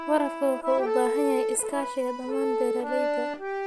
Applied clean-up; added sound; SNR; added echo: none; Accordion; 0 dB; none.